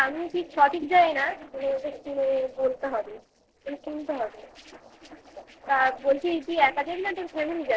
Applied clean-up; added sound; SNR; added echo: neural separator model SepFormer DNS4.